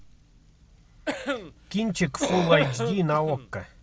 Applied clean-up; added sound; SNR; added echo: none; Cough; 3 dB; none.